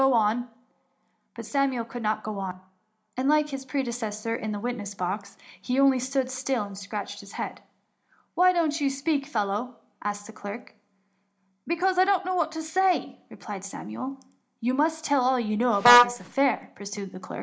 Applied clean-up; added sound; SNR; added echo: none; Vehicle horn, car horn, honking; -5 dB; reverberation time 0.4 s.